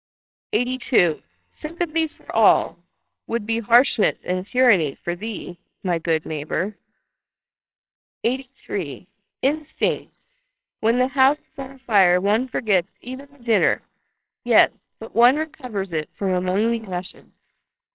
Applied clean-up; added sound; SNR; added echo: neural separator model SepFormer WHAMR!.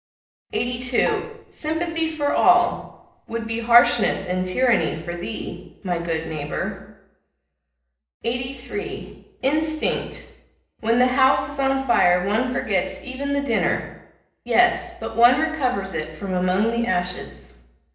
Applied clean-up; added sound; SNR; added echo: neural separator model SepFormer DNS4.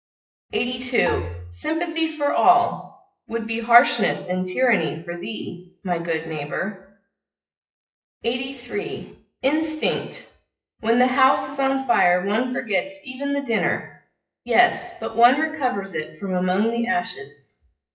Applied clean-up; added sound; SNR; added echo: classical method WPE with log-MMSE.